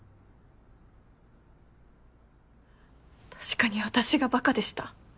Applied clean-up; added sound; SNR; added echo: none; none; none; none.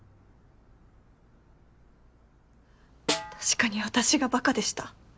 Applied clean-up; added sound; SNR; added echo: none; Snare drum; 5 dB; none.